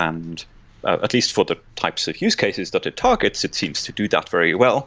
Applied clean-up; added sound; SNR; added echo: none; none; none; none.